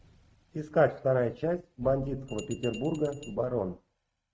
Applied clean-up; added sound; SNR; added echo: neural mask model RNNoise.